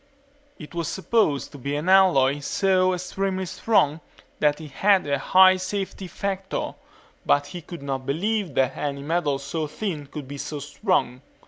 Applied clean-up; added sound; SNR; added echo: none; none; none; none.